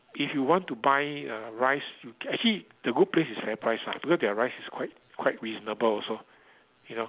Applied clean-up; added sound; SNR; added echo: none; none; none; none.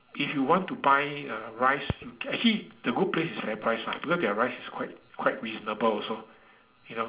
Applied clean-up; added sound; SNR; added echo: none; Crackle; 14 dB; reverberation time 0.4 s.